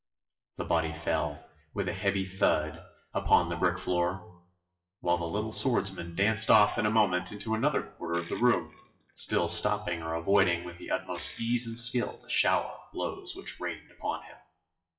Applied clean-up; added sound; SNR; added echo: classical method WPE with log-MMSE.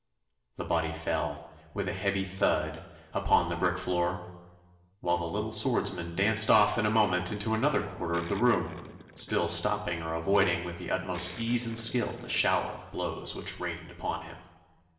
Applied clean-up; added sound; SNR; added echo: none; Gurgling; 18 dB; reverberation time 1.2 s.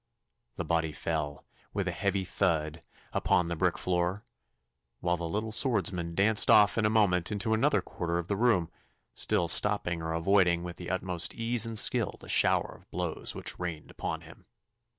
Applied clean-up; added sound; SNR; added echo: none; none; none; none.